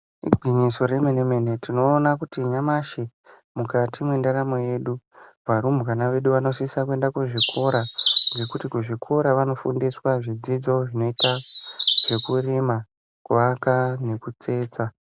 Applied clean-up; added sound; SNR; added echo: none; Bird; -2 dB; none.